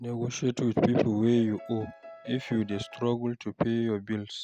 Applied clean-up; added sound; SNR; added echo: none; Piano; 19 dB; none.